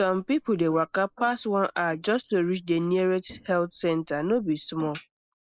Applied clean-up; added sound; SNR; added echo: neural mask model Resemble Enhance denoiser.